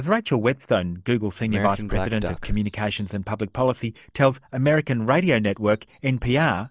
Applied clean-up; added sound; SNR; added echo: neural mask model DeepFilterNet 3.